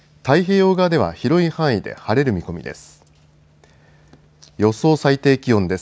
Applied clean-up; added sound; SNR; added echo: none; none; none; none.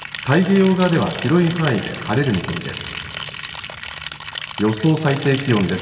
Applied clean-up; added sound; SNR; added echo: none; Liquid; 11 dB; reverberation time 2.6 s.